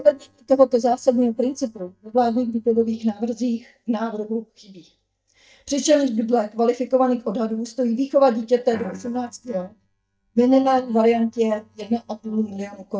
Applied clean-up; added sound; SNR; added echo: neural mask model DeepFilterNet 3.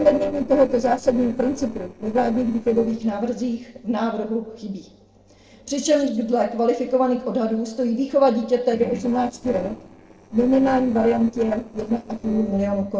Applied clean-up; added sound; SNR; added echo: neural separator model SepFormer DNS4.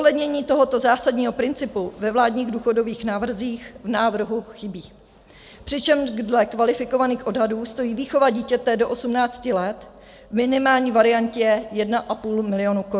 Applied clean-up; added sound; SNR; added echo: none; none; none; none.